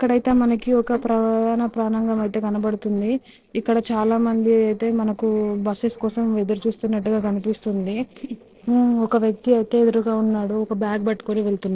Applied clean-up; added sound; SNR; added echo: neural separator model SepFormer DNS4.